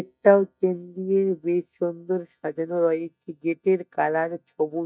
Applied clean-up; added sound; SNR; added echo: neural mask model DeepFilterNet 3.